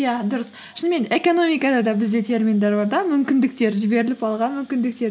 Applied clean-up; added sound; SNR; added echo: none; none; none; none.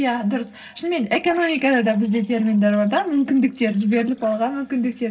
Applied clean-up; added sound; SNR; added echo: neural separator model SepFormer DNS4.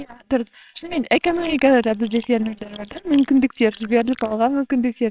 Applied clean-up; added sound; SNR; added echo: neural separator model SepFormer WHAMR!.